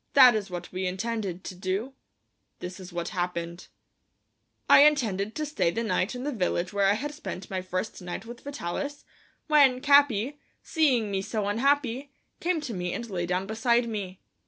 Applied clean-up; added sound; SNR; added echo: none; none; none; none.